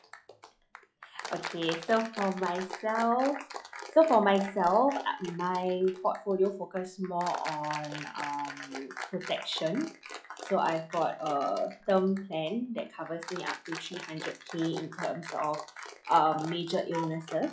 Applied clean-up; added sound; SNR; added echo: classical method log-MMSE.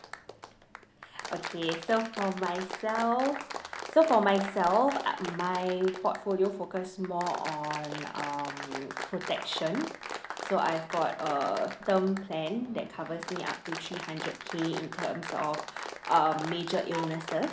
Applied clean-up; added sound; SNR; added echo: none; Applause; 10 dB; none.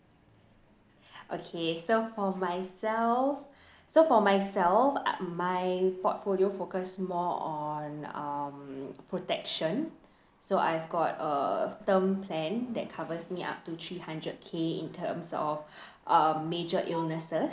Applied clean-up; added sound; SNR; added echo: none; none; none; none.